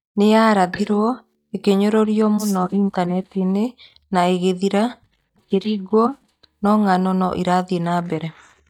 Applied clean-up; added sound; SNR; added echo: neural mask model DeepFilterNet 3.